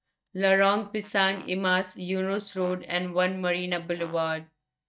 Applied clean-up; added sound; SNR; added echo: neural mask model DeepFilterNet 3.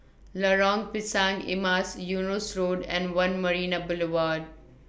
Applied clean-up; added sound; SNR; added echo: none; none; none; none.